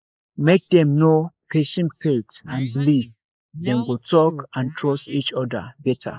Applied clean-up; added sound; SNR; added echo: neural mask model Resemble Enhance denoiser.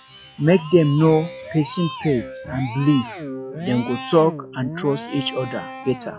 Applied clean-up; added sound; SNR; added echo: classical method log-MMSE.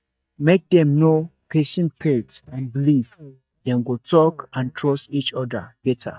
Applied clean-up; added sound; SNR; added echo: neural mask model DeepFilterNet 3.